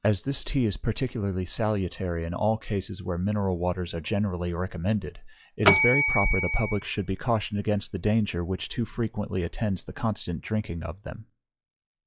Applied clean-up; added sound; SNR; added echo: classical method log-MMSE.